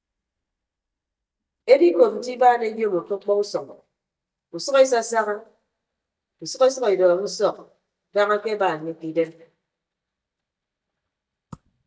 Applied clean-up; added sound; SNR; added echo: neural mask model DeepFilterNet 3.